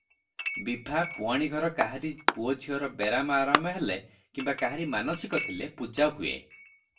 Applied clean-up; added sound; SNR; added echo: none; Chink, clink; 5 dB; reverberation time 0.2 s.